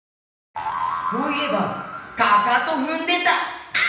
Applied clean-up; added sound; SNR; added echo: none; none; none; reverberation time 0.9 s.